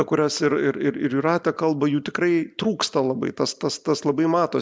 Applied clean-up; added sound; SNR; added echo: none; none; none; none.